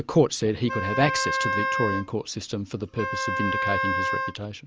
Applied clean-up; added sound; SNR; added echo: none; Wind instrument, woodwind instrument; 0 dB; none.